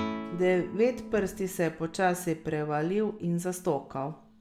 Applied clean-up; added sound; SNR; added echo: none; Guitar; 13 dB; none.